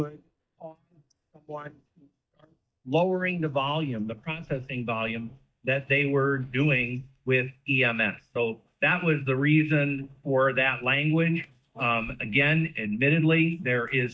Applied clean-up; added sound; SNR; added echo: neural mask model DeepFilterNet 3.